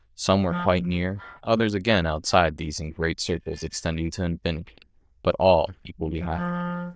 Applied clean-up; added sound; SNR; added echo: neural diffusion model UNIVERSE++.